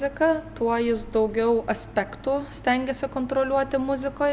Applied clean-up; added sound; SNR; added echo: none; none; none; none.